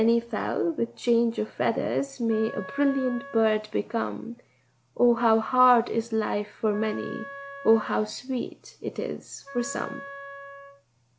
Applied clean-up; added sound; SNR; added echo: none; Wind instrument, woodwind instrument; 17 dB; none.